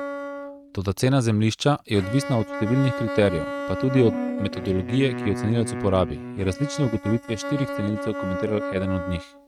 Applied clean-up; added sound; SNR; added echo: neural mask model RNNoise.